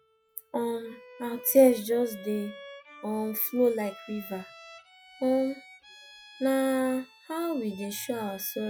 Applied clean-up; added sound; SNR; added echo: classical method log-MMSE.